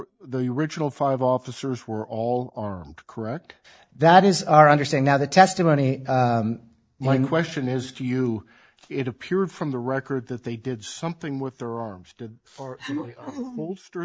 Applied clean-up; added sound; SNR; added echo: neural mask model DeepFilterNet 3.